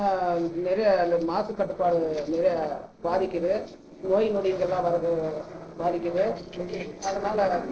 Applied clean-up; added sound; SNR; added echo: neural separator model SepFormer DNS4.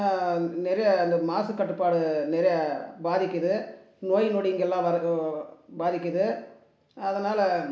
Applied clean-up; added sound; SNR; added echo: none; none; none; none.